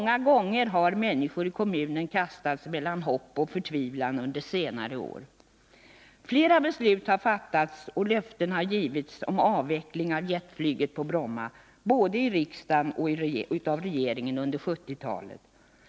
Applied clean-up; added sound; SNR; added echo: none; none; none; none.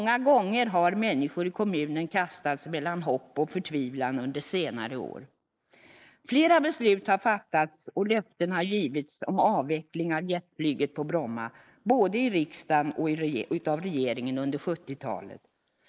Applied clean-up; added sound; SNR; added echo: neural mask model Resemble Enhance denoiser.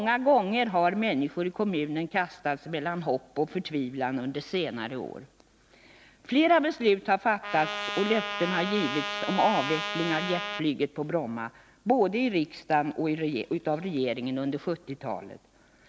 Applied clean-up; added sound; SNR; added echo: none; Trumpet; 5 dB; none.